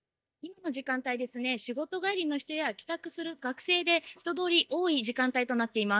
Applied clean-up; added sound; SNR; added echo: neural mask model DeepFilterNet 3.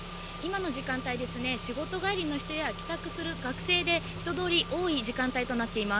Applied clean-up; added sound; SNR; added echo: none; Engine / Car; 8 dB; none.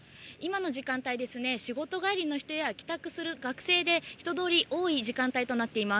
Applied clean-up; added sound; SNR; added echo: none; none; none; none.